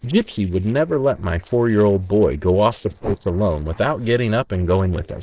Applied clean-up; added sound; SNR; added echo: neural separator model SepFormer DNS4.